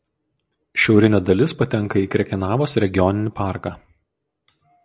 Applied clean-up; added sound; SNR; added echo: none; none; none; none.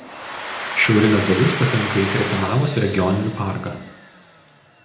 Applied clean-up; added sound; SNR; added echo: none; Domestic sounds, home sounds; 9 dB; reverberation time 0.8 s.